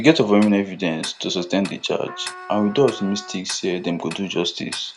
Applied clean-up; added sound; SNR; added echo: none; Trumpet + Tick-tock; 17 dB; none.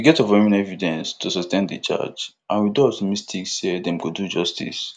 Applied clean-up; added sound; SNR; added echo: none; none; none; none.